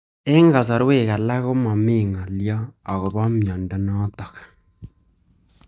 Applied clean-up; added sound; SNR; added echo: neural mask model DeepFilterNet 3.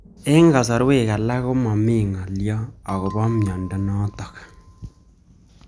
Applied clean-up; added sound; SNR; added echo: none; Bell + Thunder; 20 dB; none.